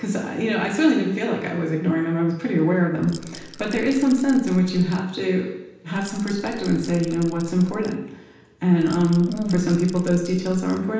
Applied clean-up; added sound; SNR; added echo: none; Rattle / Rattle (instrument); 18 dB; reverberation time 0.9 s.